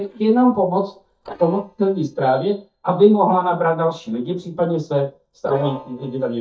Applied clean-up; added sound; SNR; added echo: neural mask model DeepFilterNet 3.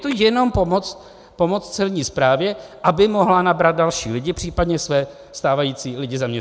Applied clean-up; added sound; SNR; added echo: none; none; none; none.